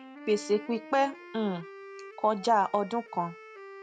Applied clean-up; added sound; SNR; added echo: none; Wind instrument, woodwind instrument; 16 dB; none.